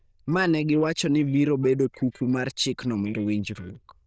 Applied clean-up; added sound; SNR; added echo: neural diffusion model UNIVERSE++.